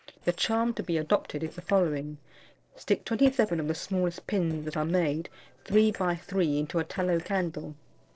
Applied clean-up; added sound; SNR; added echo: neural separator model SepFormer DNS4.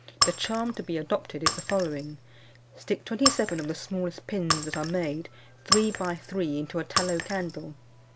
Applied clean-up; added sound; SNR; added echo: none; Shatter; 2 dB; none.